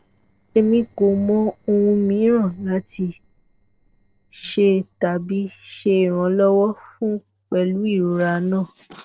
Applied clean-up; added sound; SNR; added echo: neural separator model SepFormer DNS4.